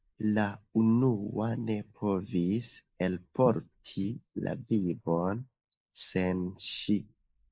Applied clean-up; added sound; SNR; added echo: neural mask model Resemble Enhance denoiser.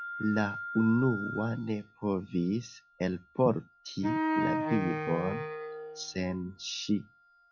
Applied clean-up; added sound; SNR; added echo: classical method log-MMSE.